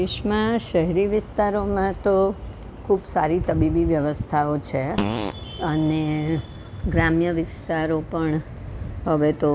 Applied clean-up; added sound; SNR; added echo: none; Fart; 7 dB; none.